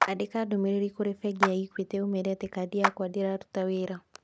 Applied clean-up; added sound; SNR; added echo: none; Clapping; 5 dB; none.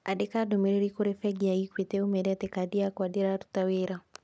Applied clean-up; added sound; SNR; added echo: none; none; none; none.